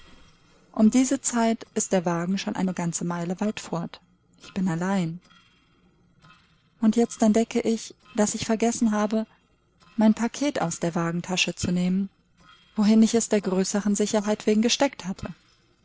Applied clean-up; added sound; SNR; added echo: neural separator model SepFormer DNS4.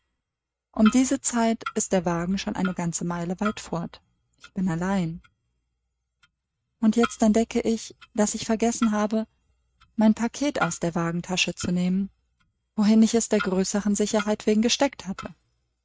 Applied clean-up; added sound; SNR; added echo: neural mask model RNNoise.